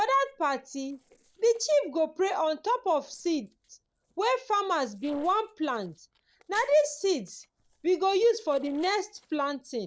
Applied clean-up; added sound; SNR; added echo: neural separator model SepFormer DNS4.